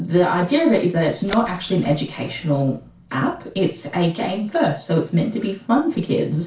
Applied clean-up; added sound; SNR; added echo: none; Bird; 18 dB; reverberation time 0.3 s.